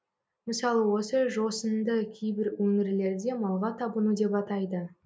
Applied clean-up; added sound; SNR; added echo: none; none; none; none.